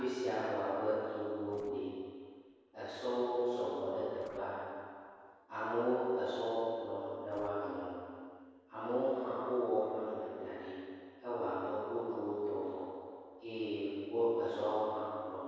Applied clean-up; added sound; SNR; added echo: neural separator model SepFormer DNS4.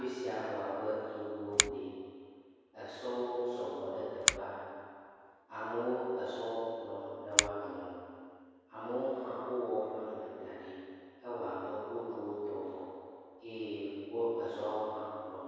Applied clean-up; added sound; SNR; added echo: none; Finger snapping; -2 dB; reverberation time 2.2 s.